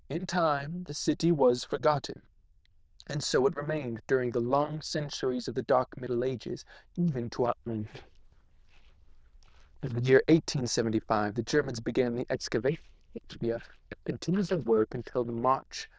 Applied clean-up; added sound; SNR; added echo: neural diffusion model UNIVERSE++.